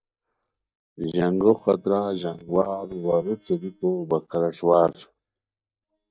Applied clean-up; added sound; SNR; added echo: neural mask model DeepFilterNet 3.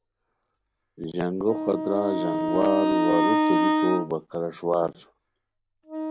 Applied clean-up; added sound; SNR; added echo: none; Wind instrument, woodwind instrument; -1 dB; none.